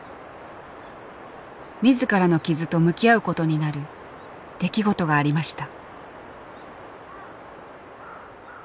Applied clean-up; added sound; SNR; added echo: none; none; none; none.